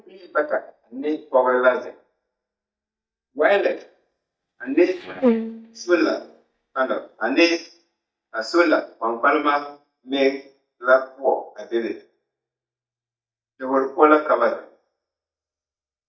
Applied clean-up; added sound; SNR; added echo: neural mask model DeepFilterNet 3.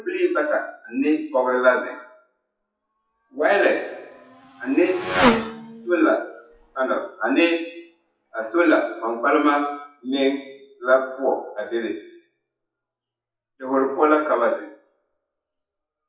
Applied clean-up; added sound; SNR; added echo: classical method WPE with log-MMSE.